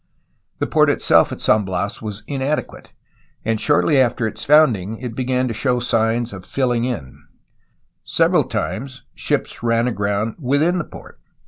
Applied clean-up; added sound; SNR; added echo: none; none; none; none.